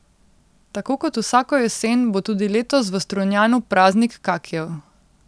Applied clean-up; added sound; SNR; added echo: none; none; none; none.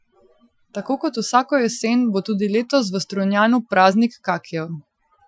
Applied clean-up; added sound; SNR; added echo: classical method Wiener filter.